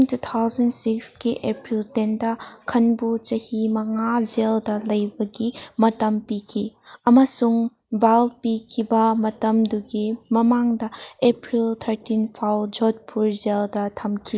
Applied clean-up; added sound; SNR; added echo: neural mask model Resemble Enhance denoiser.